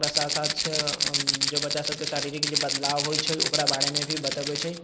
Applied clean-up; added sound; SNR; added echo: none; Rattle (instrument); -4 dB; none.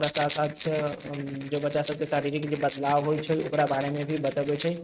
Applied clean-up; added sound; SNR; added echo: neural mask model RNNoise.